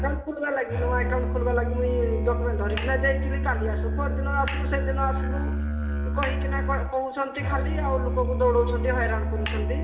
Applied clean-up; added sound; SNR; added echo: none; Musical instrument; -2 dB; reverberation time 1.2 s.